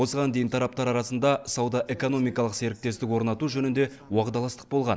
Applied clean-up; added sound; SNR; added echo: none; none; none; none.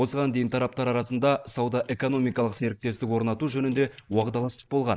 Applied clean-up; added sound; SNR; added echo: neural mask model Resemble Enhance denoiser.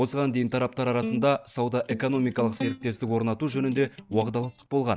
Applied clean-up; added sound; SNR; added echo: neural mask model DeepFilterNet 3.